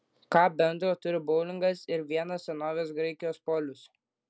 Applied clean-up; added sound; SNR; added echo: none; none; none; none.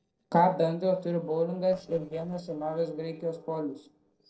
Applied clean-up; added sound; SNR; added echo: neural separator model SepFormer DNS4.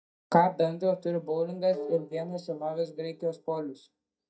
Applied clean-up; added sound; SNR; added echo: neural mask model DeepFilterNet 3.